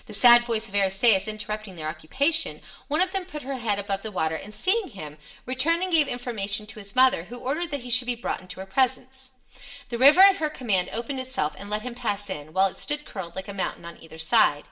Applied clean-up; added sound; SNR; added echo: none; none; none; reverberation time 0.5 s.